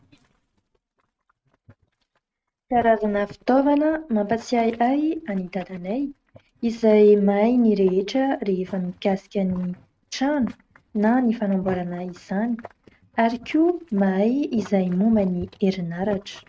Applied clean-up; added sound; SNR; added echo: neural mask model RNNoise.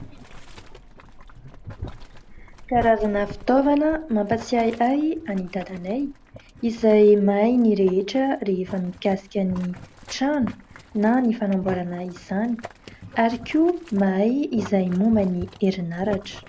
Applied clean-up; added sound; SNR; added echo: none; Boiling; 18 dB; none.